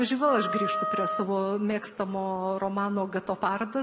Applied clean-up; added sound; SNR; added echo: none; Wind instrument, woodwind instrument; 3 dB; none.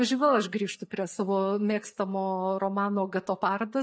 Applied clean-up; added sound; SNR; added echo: neural mask model DeepFilterNet 3.